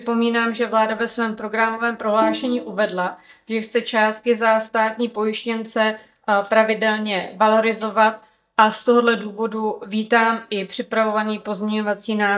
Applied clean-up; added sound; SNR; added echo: neural mask model DeepFilterNet 3.